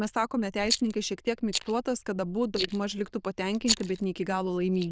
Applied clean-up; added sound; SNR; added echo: neural diffusion model UNIVERSE++.